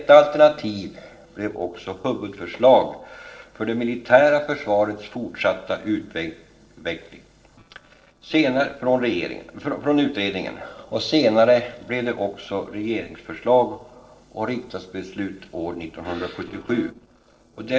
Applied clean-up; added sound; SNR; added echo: neural separator model SepFormer DNS4.